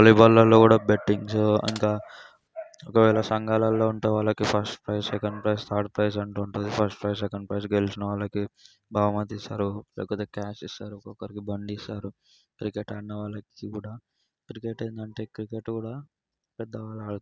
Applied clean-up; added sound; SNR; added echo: none; Computer keyboard; 17 dB; none.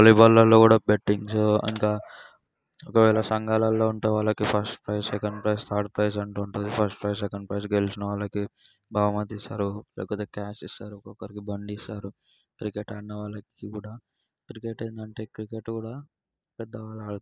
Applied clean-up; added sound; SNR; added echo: neural mask model Resemble Enhance denoiser.